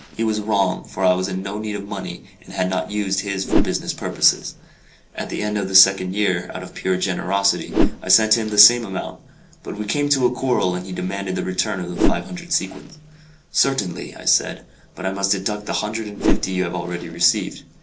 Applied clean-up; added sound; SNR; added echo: none; Whoosh, swoosh, swish; 5 dB; reverberation time 0.2 s.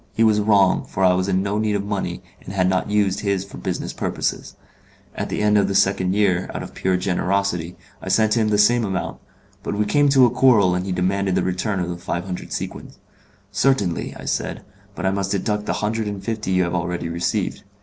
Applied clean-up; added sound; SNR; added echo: none; none; none; none.